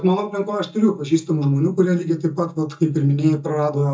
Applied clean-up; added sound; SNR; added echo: neural mask model DeepFilterNet 3.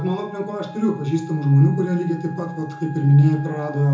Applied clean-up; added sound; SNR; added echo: none; Wind instrument, woodwind instrument; 19 dB; reverberation time 0.7 s.